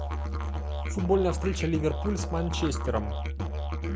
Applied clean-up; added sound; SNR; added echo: none; Musical instrument; 0 dB; none.